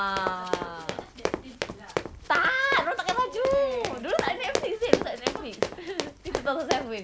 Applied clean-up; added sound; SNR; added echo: none; Run; 3 dB; none.